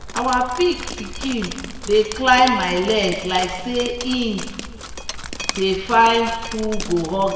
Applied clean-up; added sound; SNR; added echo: none; Drip; 10 dB; reverberation time 1.3 s.